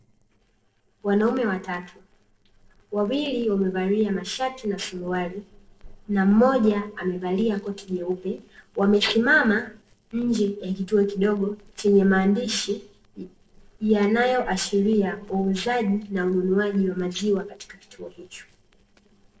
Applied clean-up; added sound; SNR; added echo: neural separator model SepFormer DNS4.